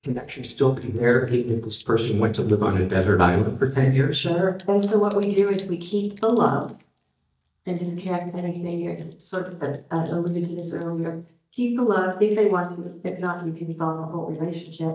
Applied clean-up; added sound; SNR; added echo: neural mask model DeepFilterNet 3.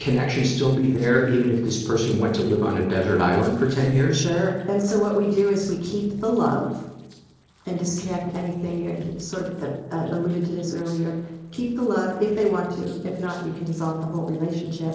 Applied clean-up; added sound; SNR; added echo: neural separator model SepFormer DNS4.